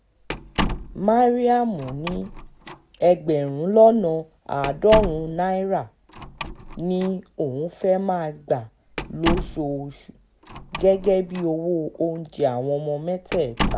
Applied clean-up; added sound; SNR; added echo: none; Slam; 9 dB; none.